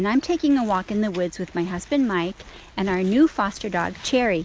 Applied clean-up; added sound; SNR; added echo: none; none; none; none.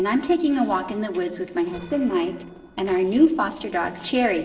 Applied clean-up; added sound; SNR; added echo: neural separator model SepFormer DNS4.